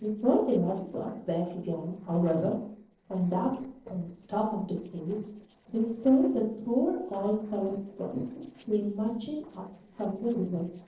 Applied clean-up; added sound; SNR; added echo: neural separator model SepFormer DNS4.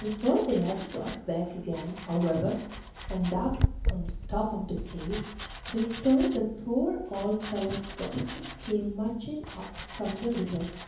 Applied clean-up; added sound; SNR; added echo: none; Domestic sounds, home sounds; 7 dB; reverberation time 0.7 s.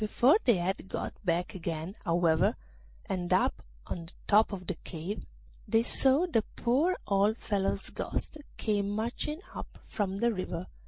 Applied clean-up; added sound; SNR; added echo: none; none; none; none.